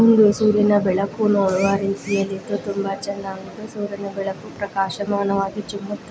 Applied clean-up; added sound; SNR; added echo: none; none; none; none.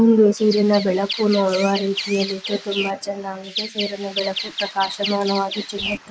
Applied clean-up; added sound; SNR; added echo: neural mask model Resemble Enhance denoiser.